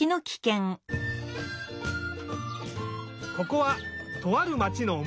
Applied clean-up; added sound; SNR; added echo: none; none; none; none.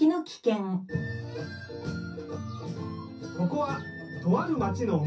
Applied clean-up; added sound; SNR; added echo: none; none; none; reverberation time 0.3 s.